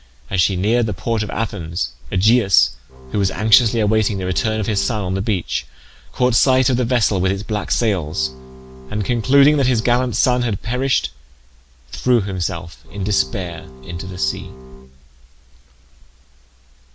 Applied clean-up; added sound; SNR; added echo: none; Bowed string instrument; 19 dB; none.